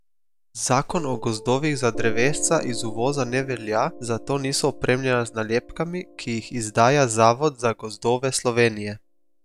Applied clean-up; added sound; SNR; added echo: none; Piano; 12 dB; none.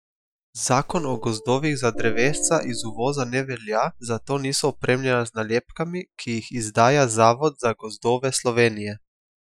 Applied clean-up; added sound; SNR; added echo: classical method Wiener filter.